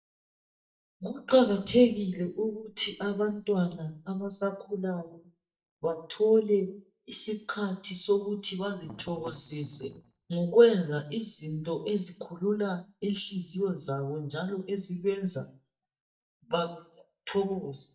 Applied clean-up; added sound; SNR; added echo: neural mask model DeepFilterNet 3.